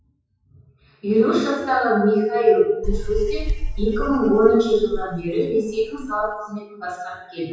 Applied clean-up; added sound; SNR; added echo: classical method WPE with log-MMSE.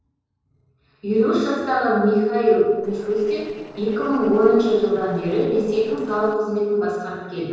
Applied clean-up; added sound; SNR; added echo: neural separator model SepFormer DNS4.